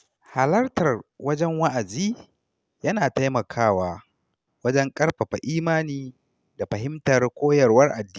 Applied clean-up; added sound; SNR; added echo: none; none; none; none.